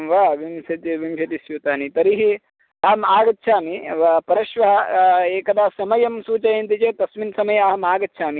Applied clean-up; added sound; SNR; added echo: none; none; none; none.